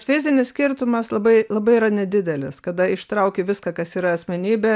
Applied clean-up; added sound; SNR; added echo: none; none; none; none.